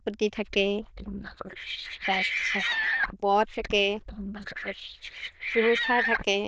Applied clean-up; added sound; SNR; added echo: neural diffusion model UNIVERSE++.